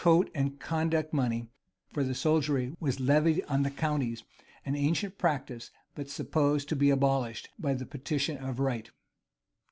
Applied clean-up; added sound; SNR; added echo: none; none; none; none.